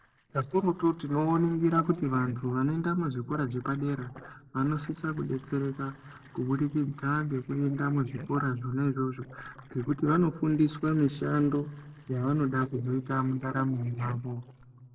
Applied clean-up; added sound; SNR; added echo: neural separator model SepFormer DNS4.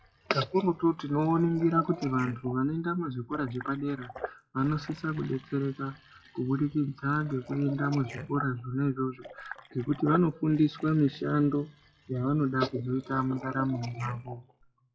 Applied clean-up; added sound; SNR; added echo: classical method WPE with log-MMSE.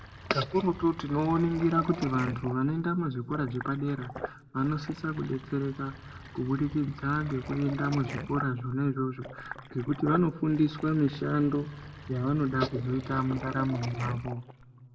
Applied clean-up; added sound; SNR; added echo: none; Sink (filling or washing); 14 dB; reverberation time 1.2 s.